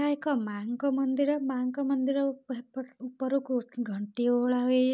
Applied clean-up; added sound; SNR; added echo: none; none; none; none.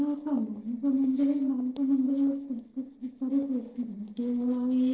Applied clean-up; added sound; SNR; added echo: neural separator model SepFormer DNS4.